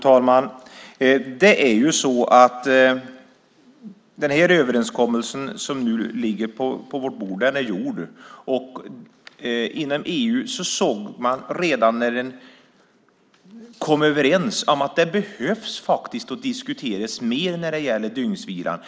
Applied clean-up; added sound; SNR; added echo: none; none; none; none.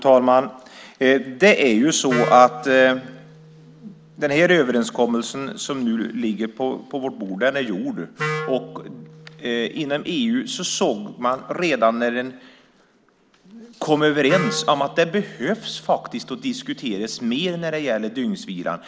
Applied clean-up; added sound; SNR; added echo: none; Wind instrument, woodwind instrument; 15 dB; none.